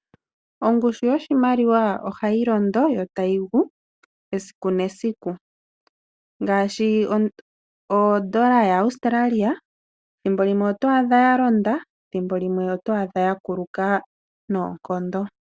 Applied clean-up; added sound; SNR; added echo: none; none; none; none.